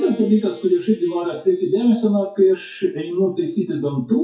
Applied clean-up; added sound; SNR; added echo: classical method WPE with log-MMSE.